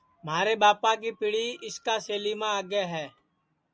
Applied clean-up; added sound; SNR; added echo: none; none; none; none.